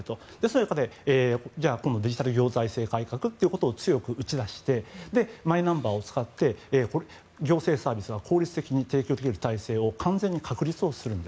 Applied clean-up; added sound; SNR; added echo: none; none; none; none.